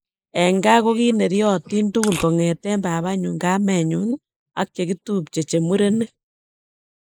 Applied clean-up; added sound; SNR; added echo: neural mask model Resemble Enhance denoiser.